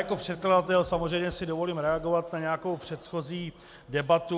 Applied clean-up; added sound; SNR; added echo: none; none; none; none.